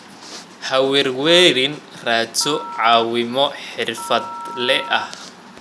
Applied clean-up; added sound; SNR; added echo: none; Telephone; 14 dB; none.